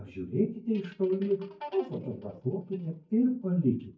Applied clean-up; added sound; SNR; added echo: neural mask model DeepFilterNet 3.